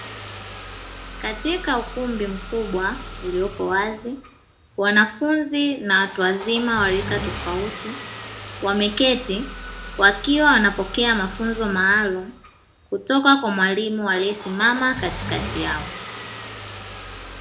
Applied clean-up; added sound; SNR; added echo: none; Engine starting / Car; 12 dB; reverberation time 0.3 s.